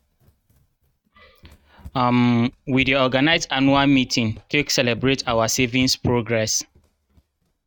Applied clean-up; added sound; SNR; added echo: neural mask model RNNoise.